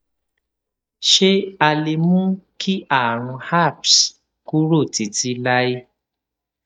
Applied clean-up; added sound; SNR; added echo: neural mask model DeepFilterNet 3.